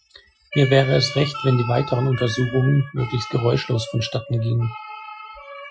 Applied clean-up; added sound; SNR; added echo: classical method Wiener filter.